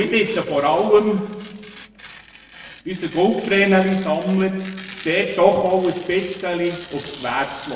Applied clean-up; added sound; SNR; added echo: none; Tearing; 18 dB; reverberation time 1.1 s.